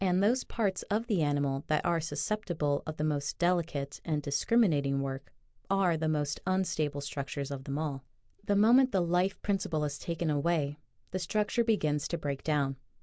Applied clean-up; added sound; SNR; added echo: none; none; none; none.